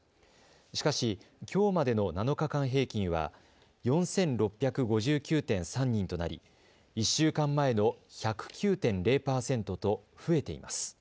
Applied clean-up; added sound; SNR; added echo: none; none; none; none.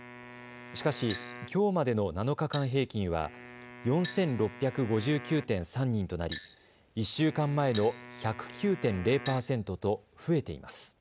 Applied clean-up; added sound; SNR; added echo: none; Glass + Wind instrument, woodwind instrument; 15 dB; none.